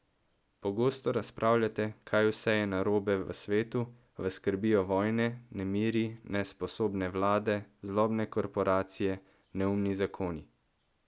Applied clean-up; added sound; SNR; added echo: none; none; none; none.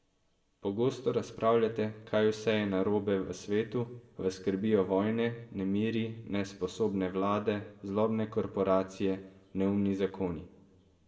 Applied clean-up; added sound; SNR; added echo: none; none; none; reverberation time 0.8 s.